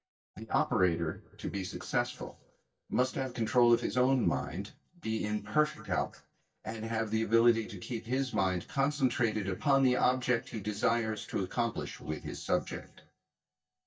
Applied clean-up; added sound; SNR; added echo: neural mask model DeepFilterNet 3.